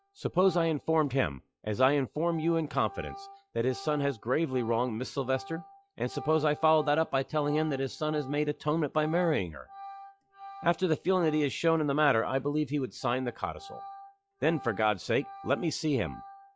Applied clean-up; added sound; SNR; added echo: classical method log-MMSE.